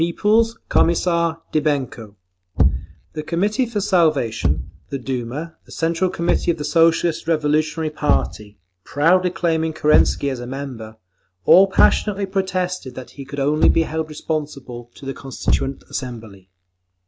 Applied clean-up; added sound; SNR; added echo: none; Thump, thud; 3 dB; none.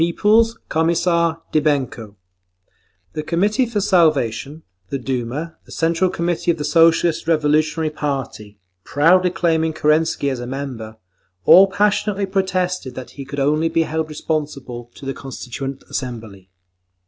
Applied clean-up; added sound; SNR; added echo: none; none; none; none.